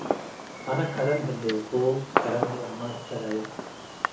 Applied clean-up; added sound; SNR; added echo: none; Fireworks; 3 dB; reverberation time 0.7 s.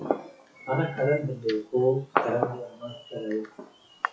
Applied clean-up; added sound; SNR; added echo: classical method WPE with log-MMSE.